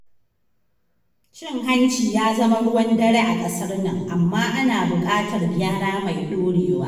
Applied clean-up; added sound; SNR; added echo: none; none; none; reverberation time 1.0 s.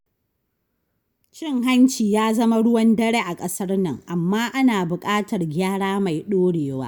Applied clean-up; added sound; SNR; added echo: none; none; none; none.